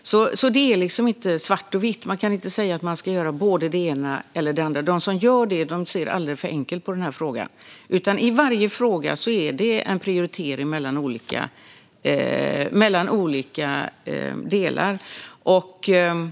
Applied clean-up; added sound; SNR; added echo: none; none; none; none.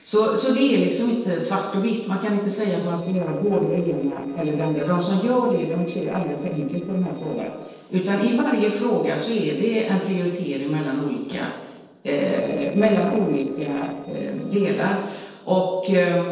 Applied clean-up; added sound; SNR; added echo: neural separator model SepFormer DNS4.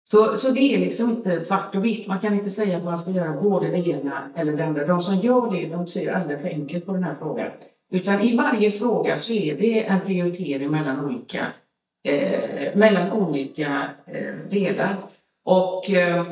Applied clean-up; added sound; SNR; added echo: neural mask model DeepFilterNet 3.